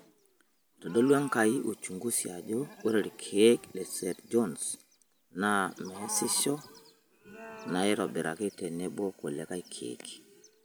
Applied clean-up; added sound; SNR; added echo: none; none; none; none.